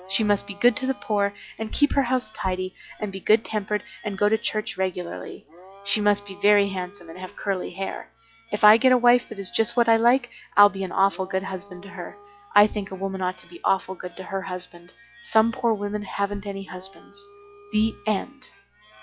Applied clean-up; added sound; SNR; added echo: classical method log-MMSE.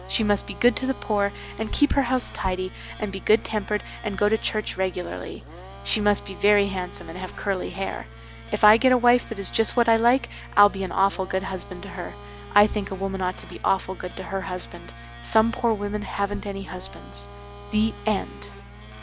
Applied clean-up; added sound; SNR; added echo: none; Domestic sounds, home sounds; 19 dB; none.